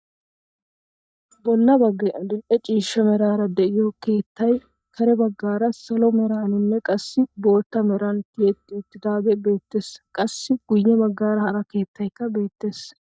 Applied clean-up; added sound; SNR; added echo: neural mask model DeepFilterNet 3.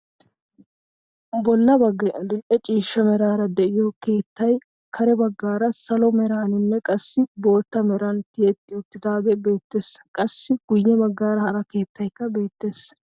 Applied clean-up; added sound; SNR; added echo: none; none; none; none.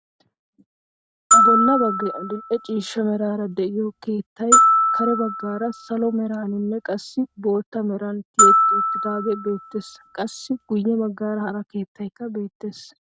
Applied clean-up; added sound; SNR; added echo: none; Glockenspiel; -4 dB; none.